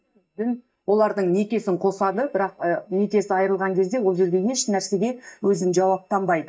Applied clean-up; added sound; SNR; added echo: neural mask model DeepFilterNet 3.